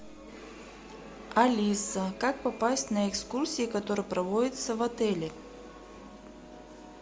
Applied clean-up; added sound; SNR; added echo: none; none; none; none.